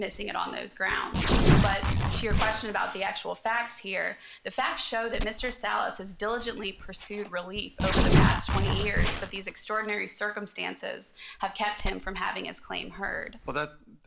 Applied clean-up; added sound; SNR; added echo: none; Tearing; -3 dB; none.